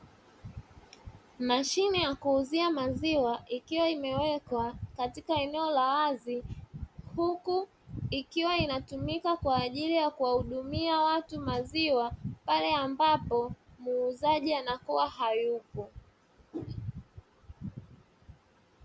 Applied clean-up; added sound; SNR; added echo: none; none; none; none.